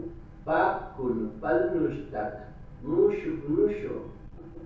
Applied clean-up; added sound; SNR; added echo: none; Boat, Water vehicle; 16 dB; reverberation time 0.6 s.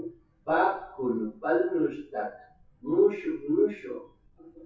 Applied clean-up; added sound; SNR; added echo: classical method WPE with log-MMSE.